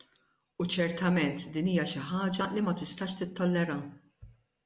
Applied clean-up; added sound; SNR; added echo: none; none; none; none.